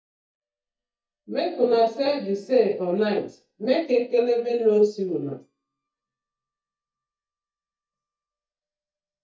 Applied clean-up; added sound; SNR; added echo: neural mask model DeepFilterNet 3.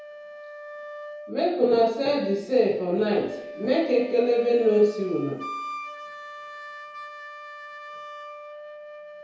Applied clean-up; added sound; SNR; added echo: none; Wind instrument, woodwind instrument; 14 dB; reverberation time 2.0 s.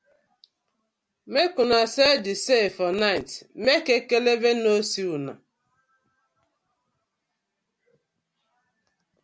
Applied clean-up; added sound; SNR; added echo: none; none; none; none.